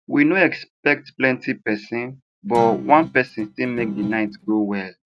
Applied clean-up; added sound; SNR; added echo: neural mask model RNNoise.